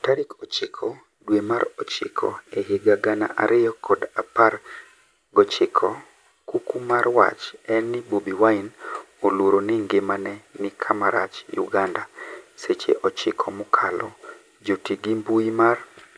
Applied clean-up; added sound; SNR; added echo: none; none; none; none.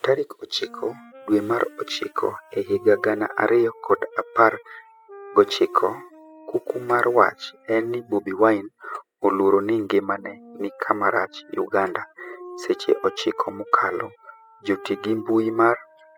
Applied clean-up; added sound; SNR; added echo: classical method spectral subtraction.